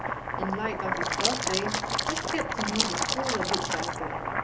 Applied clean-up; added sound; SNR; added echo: none; Domestic sounds, home sounds + Crumpling, crinkling; -5 dB; none.